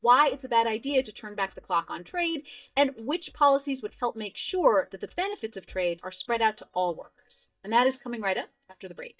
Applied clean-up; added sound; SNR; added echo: neural mask model DeepFilterNet 3.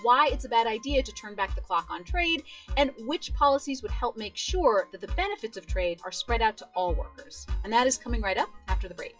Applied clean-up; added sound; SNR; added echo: classical method WPE with log-MMSE.